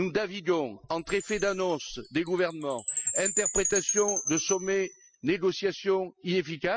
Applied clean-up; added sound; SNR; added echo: classical method spectral subtraction.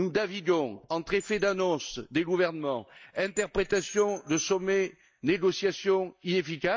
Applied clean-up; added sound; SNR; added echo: neural mask model DeepFilterNet 3.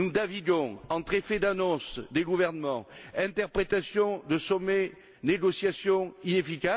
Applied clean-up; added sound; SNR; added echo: none; none; none; none.